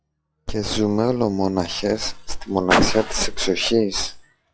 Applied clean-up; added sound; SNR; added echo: classical method log-MMSE.